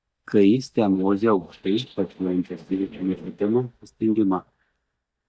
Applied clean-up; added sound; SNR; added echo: neural mask model DeepFilterNet 3.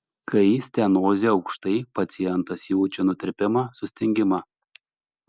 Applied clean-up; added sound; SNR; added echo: none; none; none; none.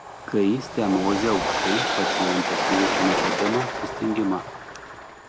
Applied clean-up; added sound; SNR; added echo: none; Train; 0 dB; none.